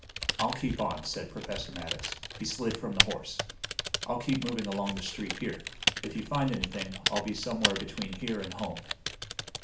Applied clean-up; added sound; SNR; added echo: none; Typing; 1 dB; reverberation time 0.4 s.